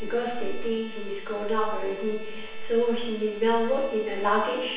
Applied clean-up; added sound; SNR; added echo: none; Bowed string instrument; 18 dB; reverberation time 0.9 s.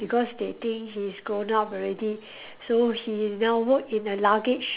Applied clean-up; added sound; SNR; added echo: none; none; none; none.